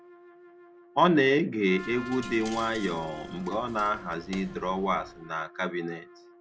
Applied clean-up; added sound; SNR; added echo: none; Coin (dropping) + Trumpet; 16 dB; none.